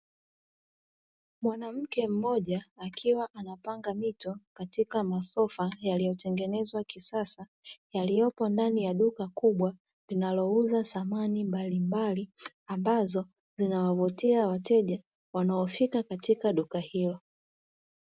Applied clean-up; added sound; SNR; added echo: none; none; none; none.